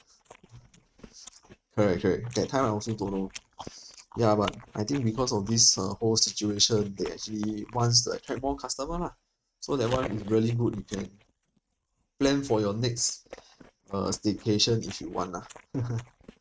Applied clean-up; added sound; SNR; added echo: neural mask model RNNoise.